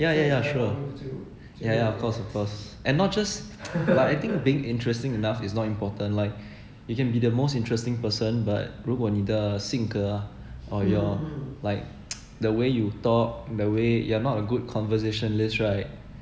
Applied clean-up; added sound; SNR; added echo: none; none; none; none.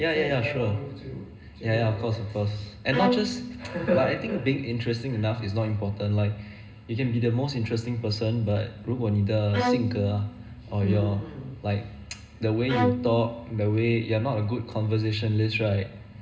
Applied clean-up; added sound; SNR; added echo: none; Bowed string instrument; 6 dB; reverberation time 0.2 s.